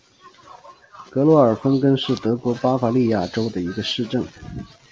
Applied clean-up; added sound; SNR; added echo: none; none; none; none.